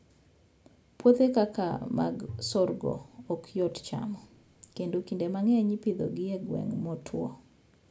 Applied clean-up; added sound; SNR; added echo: none; Bowed string instrument; 19 dB; none.